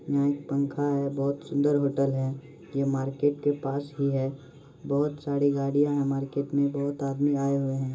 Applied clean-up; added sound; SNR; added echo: none; none; none; reverberation time 0.2 s.